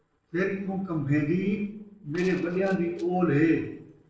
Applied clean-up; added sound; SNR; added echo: neural separator model SepFormer DNS4.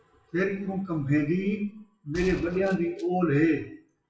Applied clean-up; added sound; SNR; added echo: classical method WPE with log-MMSE.